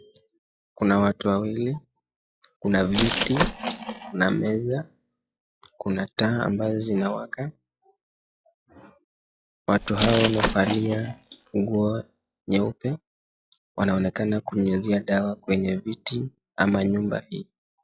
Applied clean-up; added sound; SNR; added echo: classical method log-MMSE.